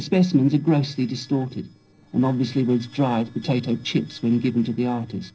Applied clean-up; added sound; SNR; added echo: neural separator model SepFormer DNS4.